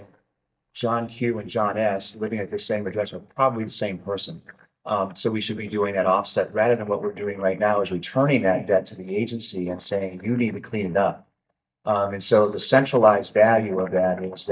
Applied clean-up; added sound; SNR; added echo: neural mask model DeepFilterNet 3.